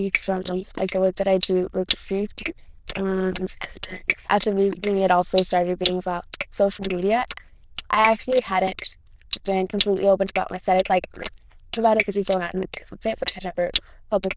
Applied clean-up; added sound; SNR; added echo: neural diffusion model UNIVERSE++.